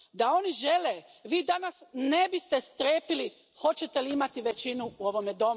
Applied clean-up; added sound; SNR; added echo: none; none; none; none.